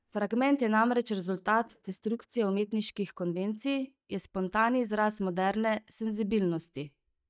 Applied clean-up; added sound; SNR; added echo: neural mask model DeepFilterNet 3.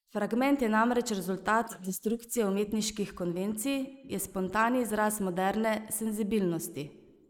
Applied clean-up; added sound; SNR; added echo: neural mask model Resemble Enhance denoiser.